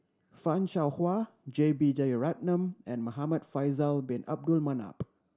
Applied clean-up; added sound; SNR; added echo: none; none; none; none.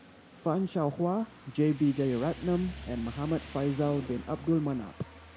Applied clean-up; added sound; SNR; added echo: none; Rain; 16 dB; none.